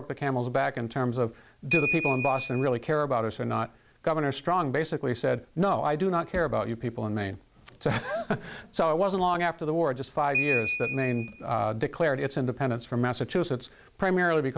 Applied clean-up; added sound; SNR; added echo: none; Ringtone / Bell; 3 dB; none.